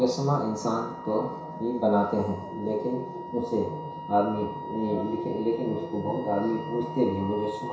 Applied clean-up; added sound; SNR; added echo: none; Wind instrument, woodwind instrument; 12 dB; reverberation time 0.6 s.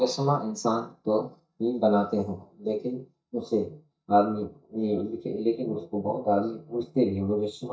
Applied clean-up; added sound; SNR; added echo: neural mask model DeepFilterNet 3.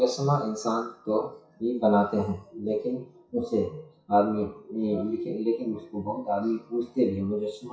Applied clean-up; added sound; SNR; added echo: classical method WPE with log-MMSE.